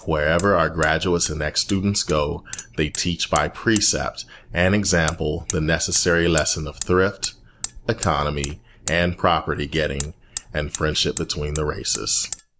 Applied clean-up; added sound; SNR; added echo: none; Hammer; 15 dB; none.